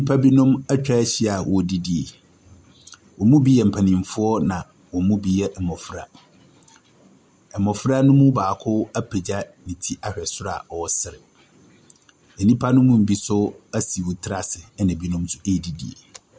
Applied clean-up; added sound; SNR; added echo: none; none; none; none.